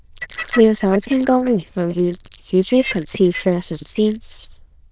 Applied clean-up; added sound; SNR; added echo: neural diffusion model UNIVERSE++.